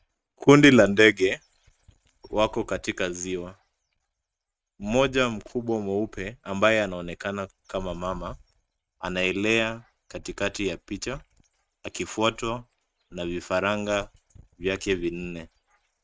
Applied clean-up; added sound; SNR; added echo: neural mask model RNNoise.